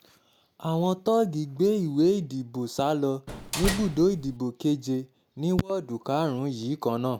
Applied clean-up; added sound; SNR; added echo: none; Slam; 6 dB; none.